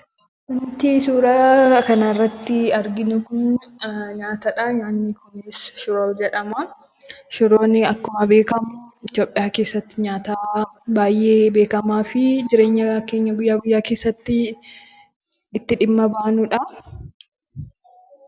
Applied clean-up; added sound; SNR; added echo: none; none; none; none.